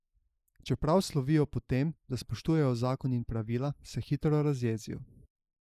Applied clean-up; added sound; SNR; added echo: neural mask model Resemble Enhance denoiser.